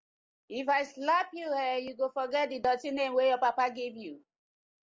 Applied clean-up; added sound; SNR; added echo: none; none; none; none.